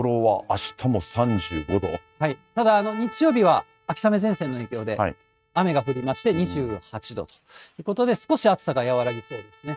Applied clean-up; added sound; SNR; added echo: neural mask model RNNoise.